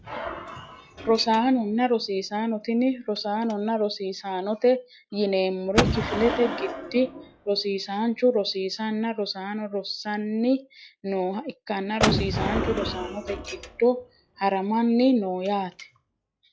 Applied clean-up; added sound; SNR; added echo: classical method log-MMSE.